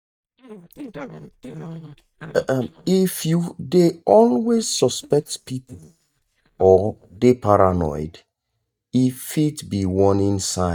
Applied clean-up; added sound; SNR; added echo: neural mask model DeepFilterNet 3.